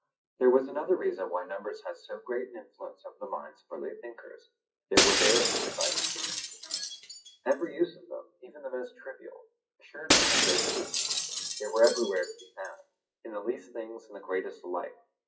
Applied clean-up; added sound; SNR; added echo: classical method WPE with log-MMSE.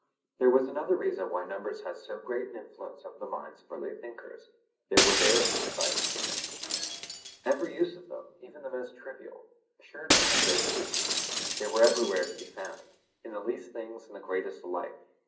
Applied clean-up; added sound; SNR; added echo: none; Shatter; -2 dB; reverberation time 0.5 s.